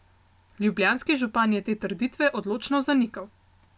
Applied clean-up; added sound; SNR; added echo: none; none; none; none.